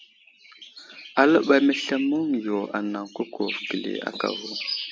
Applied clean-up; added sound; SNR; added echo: none; none; none; none.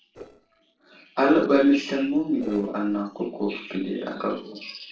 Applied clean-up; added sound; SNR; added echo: neural separator model SepFormer DNS4.